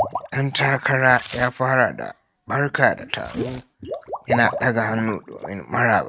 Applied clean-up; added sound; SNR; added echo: neural mask model RNNoise.